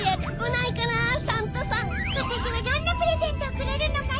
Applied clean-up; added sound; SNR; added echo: none; Aircraft; 2 dB; none.